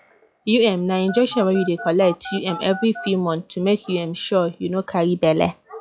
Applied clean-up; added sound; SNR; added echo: classical method log-MMSE.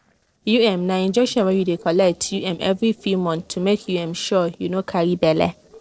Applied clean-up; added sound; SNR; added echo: neural separator model SepFormer DNS4.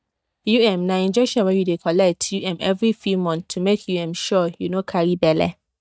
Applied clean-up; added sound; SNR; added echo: neural mask model DeepFilterNet 3.